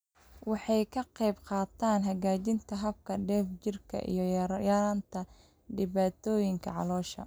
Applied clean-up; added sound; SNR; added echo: none; none; none; none.